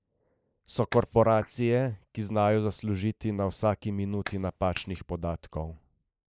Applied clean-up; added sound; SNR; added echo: neural mask model Resemble Enhance denoiser.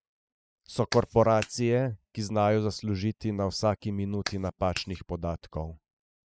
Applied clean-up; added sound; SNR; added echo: classical method spectral subtraction.